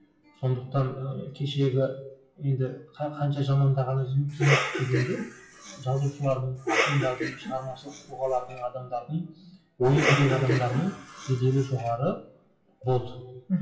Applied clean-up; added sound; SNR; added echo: classical method WPE with log-MMSE.